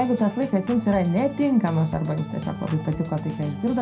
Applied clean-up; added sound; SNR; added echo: none; Organ; 12 dB; reverberation time 0.2 s.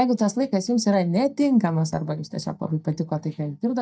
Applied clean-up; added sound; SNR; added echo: neural mask model DeepFilterNet 3.